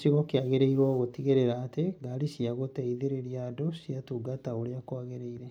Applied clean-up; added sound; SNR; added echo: none; none; none; none.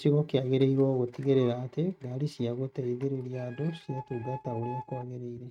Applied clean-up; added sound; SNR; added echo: neural mask model RNNoise.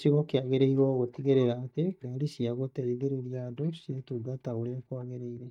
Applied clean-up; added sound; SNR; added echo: neural mask model DeepFilterNet 3.